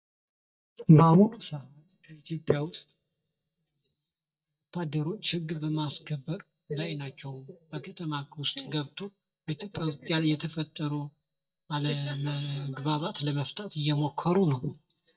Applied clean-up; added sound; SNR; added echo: neural mask model DeepFilterNet 3.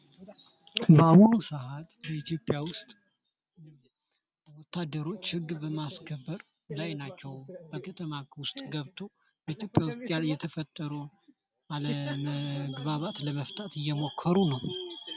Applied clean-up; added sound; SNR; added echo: none; none; none; none.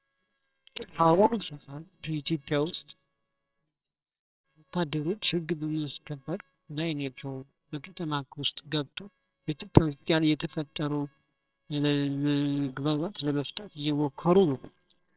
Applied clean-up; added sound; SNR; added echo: neural separator model SepFormer WHAMR!.